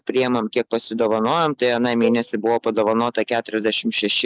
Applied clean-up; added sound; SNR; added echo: none; Cowbell; 14 dB; none.